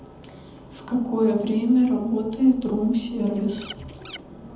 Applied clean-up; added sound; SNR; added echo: none; Scratching (performance technique); 13 dB; reverberation time 0.8 s.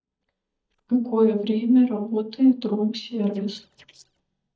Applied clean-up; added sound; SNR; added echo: neural mask model DeepFilterNet 3.